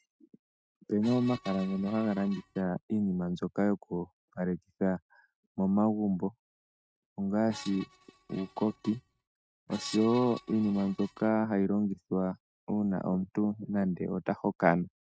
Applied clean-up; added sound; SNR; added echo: neural mask model RNNoise.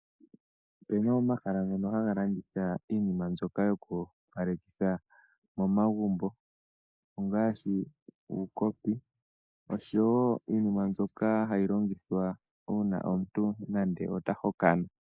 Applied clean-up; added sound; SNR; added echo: neural mask model Resemble Enhance denoiser.